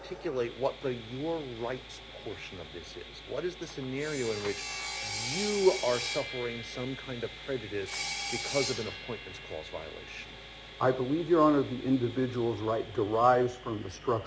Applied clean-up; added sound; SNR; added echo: none; Sawing; 9 dB; none.